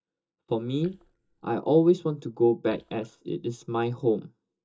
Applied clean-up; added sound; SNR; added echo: neural mask model DeepFilterNet 3.